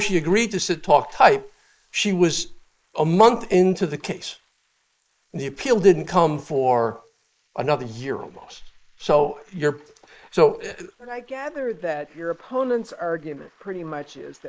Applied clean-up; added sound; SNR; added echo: neural mask model Resemble Enhance denoiser.